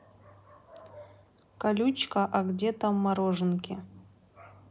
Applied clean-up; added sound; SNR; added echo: none; none; none; none.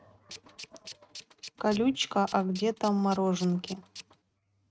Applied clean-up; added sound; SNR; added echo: neural mask model RNNoise.